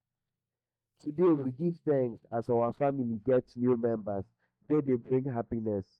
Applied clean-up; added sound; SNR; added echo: neural mask model DeepFilterNet 3.